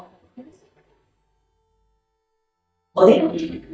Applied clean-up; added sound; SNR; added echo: neural mask model DeepFilterNet 3.